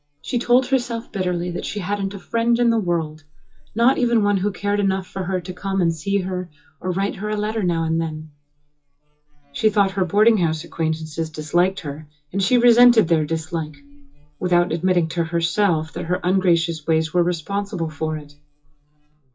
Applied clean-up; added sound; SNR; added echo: classical method WPE with log-MMSE.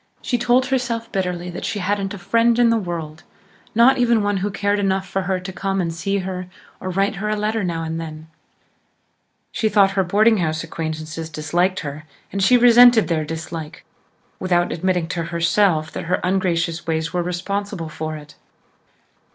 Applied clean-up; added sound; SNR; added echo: none; none; none; none.